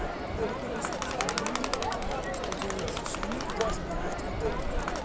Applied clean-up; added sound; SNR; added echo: none; Crowd; -4 dB; none.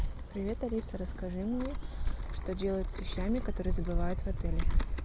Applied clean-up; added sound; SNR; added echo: none; none; none; none.